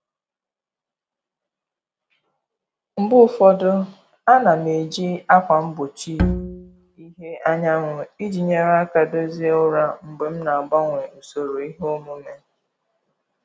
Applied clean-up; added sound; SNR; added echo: none; Bowed string instrument; 3 dB; none.